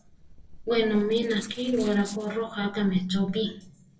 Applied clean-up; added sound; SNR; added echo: neural separator model SepFormer DNS4.